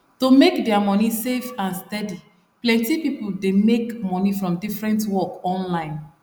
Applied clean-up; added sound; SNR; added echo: none; none; none; none.